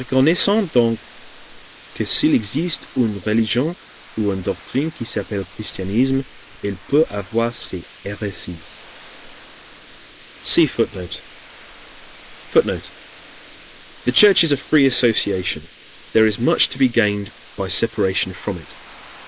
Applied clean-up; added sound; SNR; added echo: neural mask model Resemble Enhance denoiser.